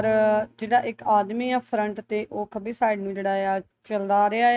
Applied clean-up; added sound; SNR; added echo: neural mask model RNNoise.